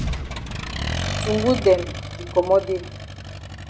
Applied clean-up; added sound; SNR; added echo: none; Boom + Accelerating, revving, vroom; 5 dB; none.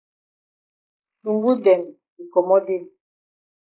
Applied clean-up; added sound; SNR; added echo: neural mask model Resemble Enhance denoiser.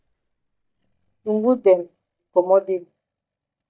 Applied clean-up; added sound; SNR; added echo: neural mask model DeepFilterNet 3.